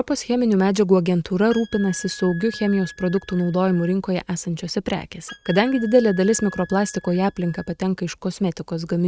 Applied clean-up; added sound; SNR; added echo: neural mask model RNNoise.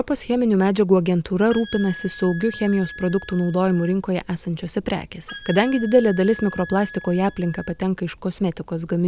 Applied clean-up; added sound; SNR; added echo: none; Wind instrument, woodwind instrument; 17 dB; none.